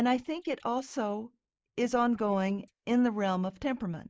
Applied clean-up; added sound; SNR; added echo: neural mask model Resemble Enhance denoiser.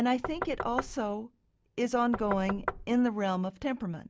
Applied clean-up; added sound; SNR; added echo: none; Knock; 7 dB; none.